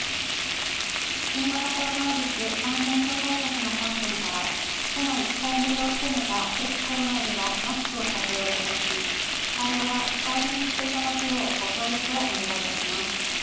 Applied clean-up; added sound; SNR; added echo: none; Frying (food); -3 dB; reverberation time 1.0 s.